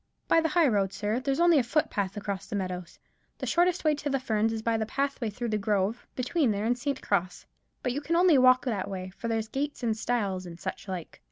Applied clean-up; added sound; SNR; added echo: none; none; none; none.